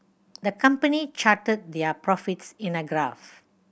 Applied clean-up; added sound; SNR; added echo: none; none; none; none.